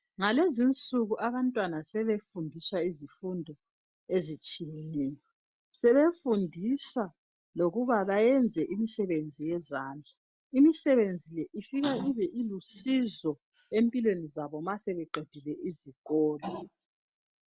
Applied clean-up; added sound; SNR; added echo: none; none; none; none.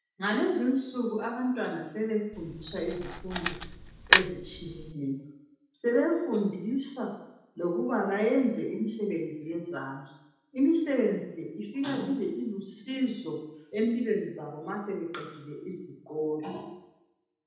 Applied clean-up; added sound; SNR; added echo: none; Camera; 0 dB; reverberation time 0.9 s.